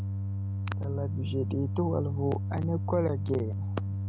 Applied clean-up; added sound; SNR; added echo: none; Organ; -1 dB; none.